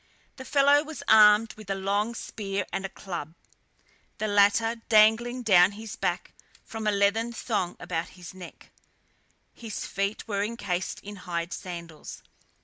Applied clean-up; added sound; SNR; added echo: none; none; none; none.